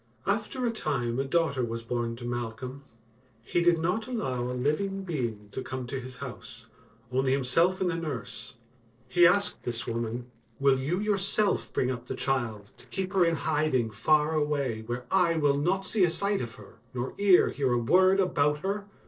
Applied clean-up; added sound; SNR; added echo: neural separator model SepFormer DNS4.